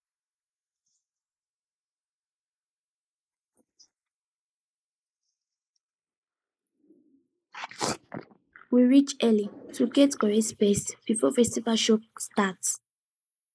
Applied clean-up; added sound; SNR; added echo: neural mask model Resemble Enhance denoiser.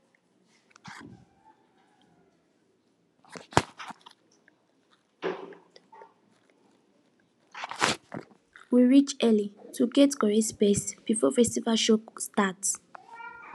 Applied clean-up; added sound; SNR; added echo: none; none; none; none.